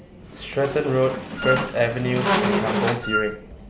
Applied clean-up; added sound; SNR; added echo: none; Squeak + Wind instrument, woodwind instrument; 1 dB; none.